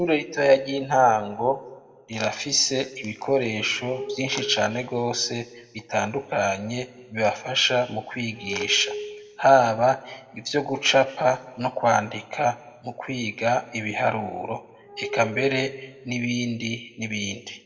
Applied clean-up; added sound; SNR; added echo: none; Glass; 12 dB; reverberation time 0.7 s.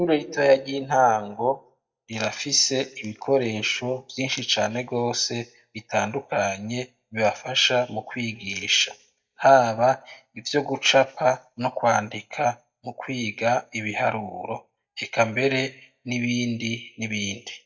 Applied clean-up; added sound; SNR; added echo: neural mask model DeepFilterNet 3.